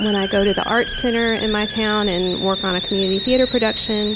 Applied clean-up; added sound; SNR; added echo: none; Hiss; 6 dB; none.